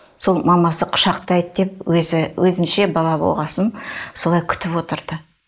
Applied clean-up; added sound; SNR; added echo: neural mask model Resemble Enhance denoiser.